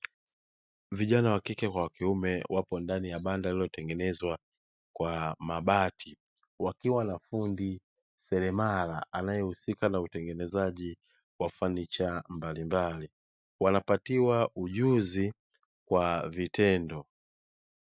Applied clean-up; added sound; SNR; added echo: none; none; none; none.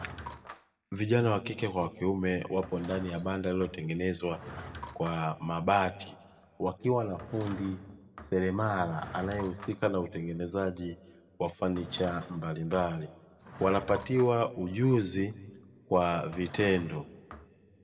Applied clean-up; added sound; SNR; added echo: none; Drawer open or close / Wood; 17 dB; reverberation time 1.3 s.